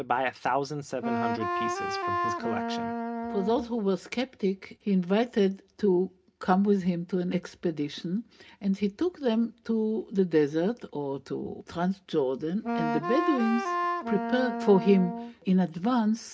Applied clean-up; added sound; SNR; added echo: none; Wind instrument, woodwind instrument; 3 dB; reverberation time 0.3 s.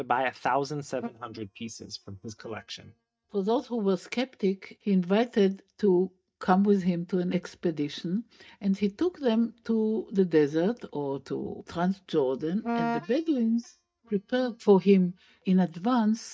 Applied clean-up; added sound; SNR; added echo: neural mask model DeepFilterNet 3.